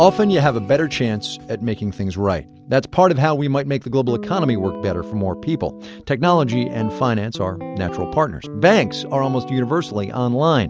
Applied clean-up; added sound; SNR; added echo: none; Guitar; 14 dB; none.